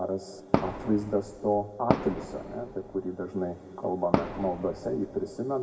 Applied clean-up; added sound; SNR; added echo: none; Fireworks; 2 dB; reverberation time 0.2 s.